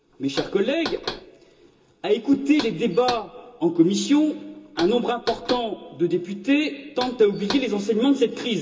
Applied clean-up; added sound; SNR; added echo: none; Knock; 14 dB; reverberation time 0.2 s.